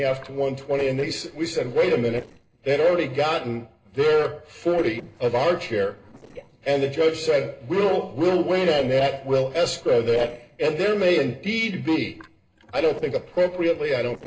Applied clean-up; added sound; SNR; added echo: neural separator model SepFormer DNS4.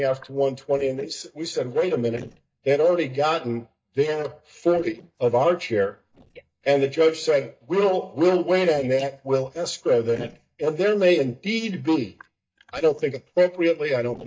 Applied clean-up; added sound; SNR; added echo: neural mask model DeepFilterNet 3.